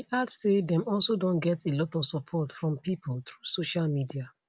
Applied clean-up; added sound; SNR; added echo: none; none; none; none.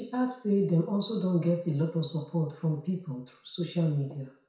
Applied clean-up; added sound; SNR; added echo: none; none; none; reverberation time 0.6 s.